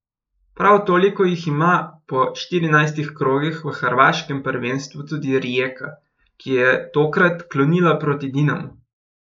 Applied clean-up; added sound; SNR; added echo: neural mask model Resemble Enhance denoiser.